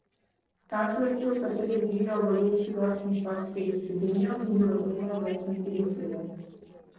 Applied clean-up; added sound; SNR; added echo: neural separator model SepFormer DNS4.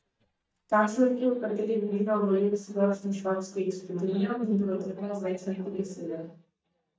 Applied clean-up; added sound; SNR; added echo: neural mask model DeepFilterNet 3.